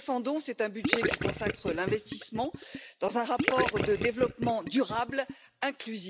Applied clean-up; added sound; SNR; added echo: none; Gurgling / Liquid; 2 dB; none.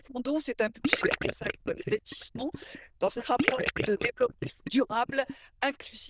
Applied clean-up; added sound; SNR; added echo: neural diffusion model UNIVERSE++.